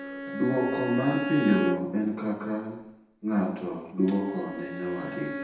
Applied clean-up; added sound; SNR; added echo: none; Bowed string instrument; 7 dB; reverberation time 0.8 s.